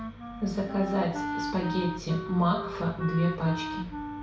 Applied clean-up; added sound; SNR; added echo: none; Wind instrument, woodwind instrument; 7 dB; reverberation time 0.6 s.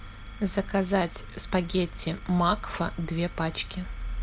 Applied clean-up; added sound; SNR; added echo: none; none; none; none.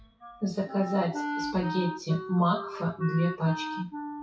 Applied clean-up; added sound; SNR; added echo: classical method WPE with log-MMSE.